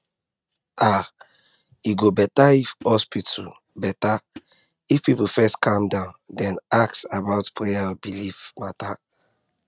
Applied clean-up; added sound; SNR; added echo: neural mask model RNNoise.